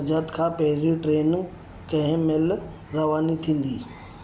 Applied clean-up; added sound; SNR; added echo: none; none; none; none.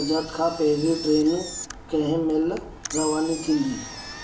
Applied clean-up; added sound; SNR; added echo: none; Engine; 12 dB; reverberation time 0.3 s.